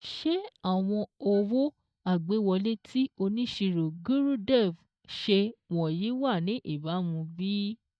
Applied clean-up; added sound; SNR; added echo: neural mask model DeepFilterNet 3.